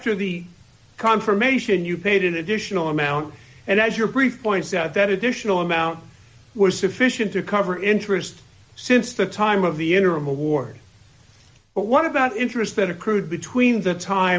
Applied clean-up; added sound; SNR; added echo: none; none; none; none.